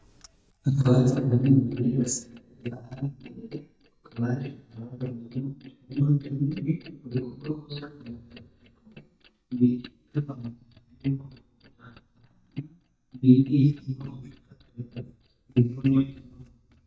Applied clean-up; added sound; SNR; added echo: neural mask model DeepFilterNet 3.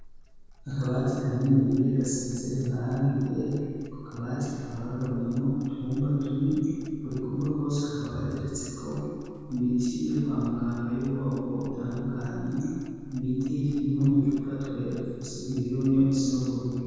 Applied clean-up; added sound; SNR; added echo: neural separator model SepFormer DNS4.